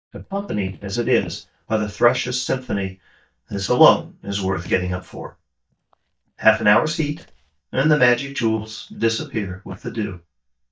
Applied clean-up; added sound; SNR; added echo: neural mask model DeepFilterNet 3.